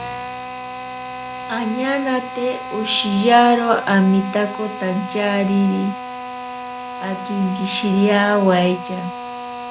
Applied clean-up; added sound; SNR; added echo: none; Drill; 10 dB; none.